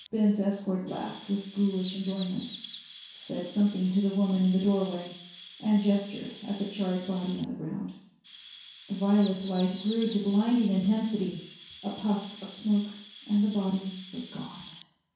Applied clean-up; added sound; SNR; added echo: none; Chirp, tweet; 17 dB; reverberation time 0.6 s.